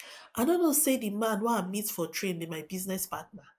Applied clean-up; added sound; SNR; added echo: neural mask model Resemble Enhance denoiser.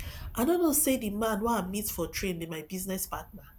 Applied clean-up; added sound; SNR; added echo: none; Rattle; 15 dB; none.